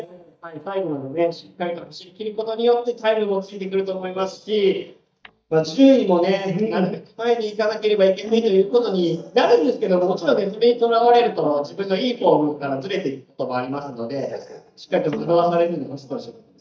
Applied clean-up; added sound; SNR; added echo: neural mask model DeepFilterNet 3.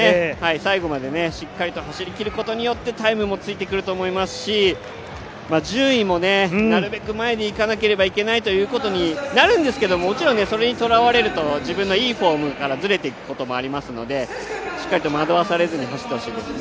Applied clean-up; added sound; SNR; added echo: none; none; none; none.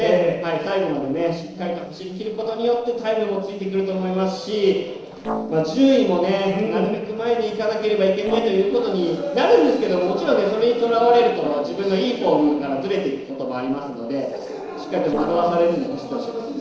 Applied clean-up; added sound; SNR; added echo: neural separator model SepFormer DNS4.